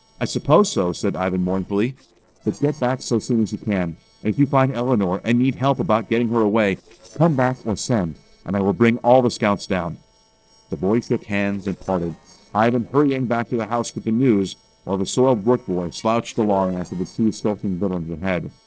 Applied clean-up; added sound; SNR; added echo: neural separator model SepFormer DNS4.